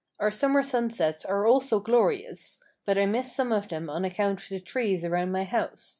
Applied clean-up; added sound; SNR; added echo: none; none; none; none.